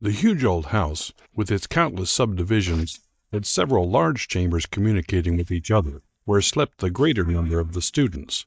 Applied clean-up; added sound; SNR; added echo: neural mask model DeepFilterNet 3.